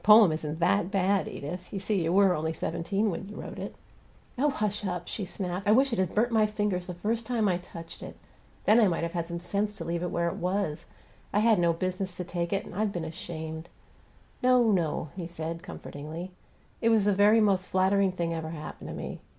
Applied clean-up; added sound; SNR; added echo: none; none; none; none.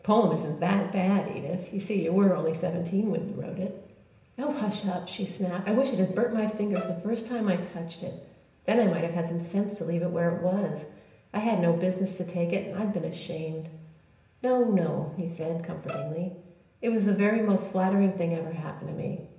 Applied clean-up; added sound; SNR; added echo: none; Bowed string instrument; 13 dB; reverberation time 0.9 s.